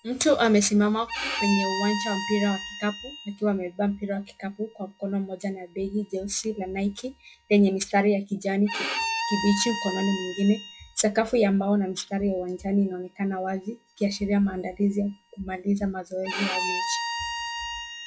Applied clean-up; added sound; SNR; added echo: classical method log-MMSE.